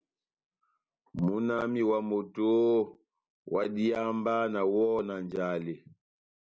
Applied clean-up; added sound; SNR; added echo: none; none; none; none.